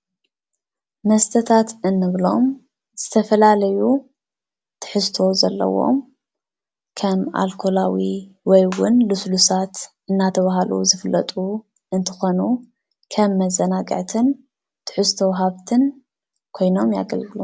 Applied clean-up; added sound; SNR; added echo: none; none; none; none.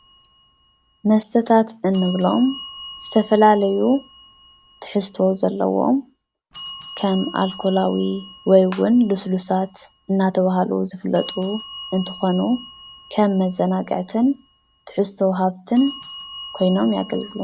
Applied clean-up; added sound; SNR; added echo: none; Bell; 10 dB; none.